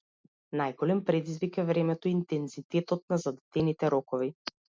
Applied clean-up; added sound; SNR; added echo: none; none; none; none.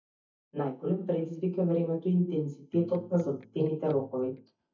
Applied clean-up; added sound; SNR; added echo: neural mask model DeepFilterNet 3.